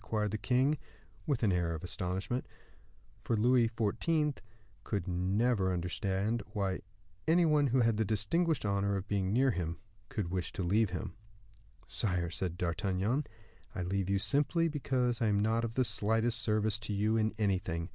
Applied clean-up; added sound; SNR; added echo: none; none; none; none.